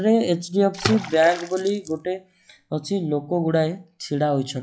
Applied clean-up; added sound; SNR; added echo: classical method log-MMSE.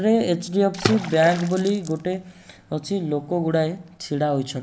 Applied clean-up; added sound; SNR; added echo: none; Water / Splash, splatter; 11 dB; none.